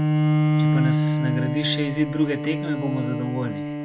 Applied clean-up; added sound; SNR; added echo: none; Bowed string instrument; -4 dB; none.